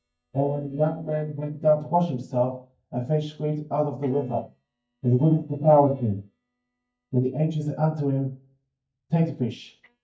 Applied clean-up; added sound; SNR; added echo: neural mask model DeepFilterNet 3.